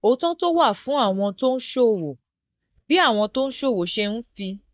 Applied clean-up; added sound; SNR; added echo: neural mask model DeepFilterNet 3.